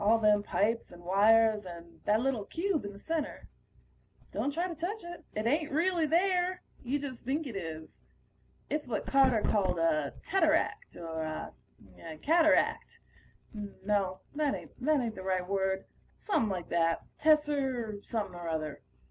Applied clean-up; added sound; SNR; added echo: none; none; none; none.